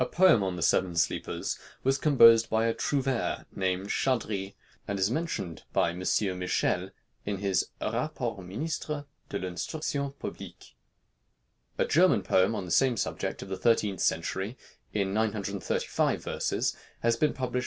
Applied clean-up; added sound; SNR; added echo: none; none; none; none.